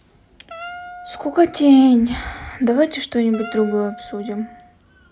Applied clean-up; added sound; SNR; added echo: none; Wind instrument, woodwind instrument; 19 dB; none.